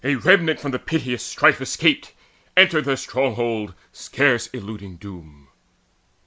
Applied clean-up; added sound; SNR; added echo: none; none; none; none.